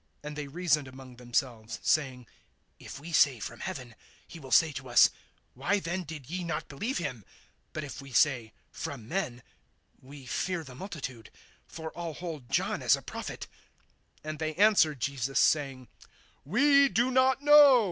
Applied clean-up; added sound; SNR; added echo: none; none; none; none.